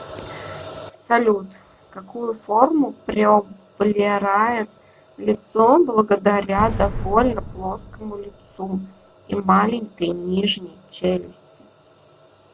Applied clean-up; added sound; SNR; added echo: none; Boom; 9 dB; none.